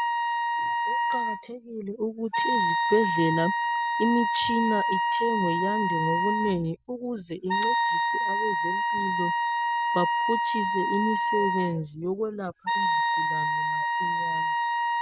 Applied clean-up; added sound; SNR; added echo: none; Wind instrument, woodwind instrument; -4 dB; none.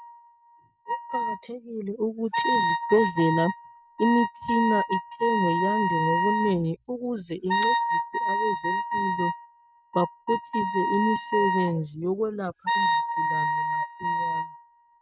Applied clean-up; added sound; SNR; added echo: neural mask model RNNoise.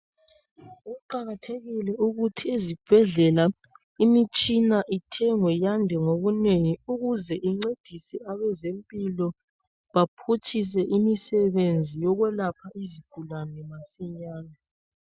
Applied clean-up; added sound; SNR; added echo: none; none; none; none.